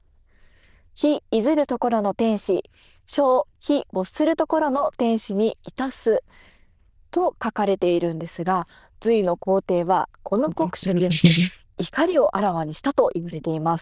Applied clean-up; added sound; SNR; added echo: neural diffusion model UNIVERSE++.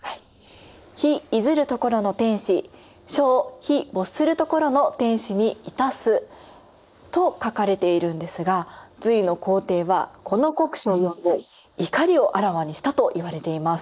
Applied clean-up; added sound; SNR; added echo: neural mask model Resemble Enhance denoiser.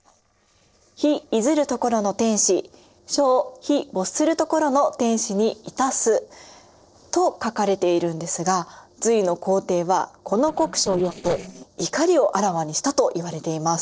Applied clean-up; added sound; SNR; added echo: neural separator model SepFormer DNS4.